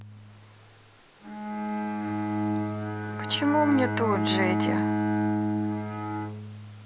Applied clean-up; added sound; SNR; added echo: none; Bowed string instrument; -2 dB; none.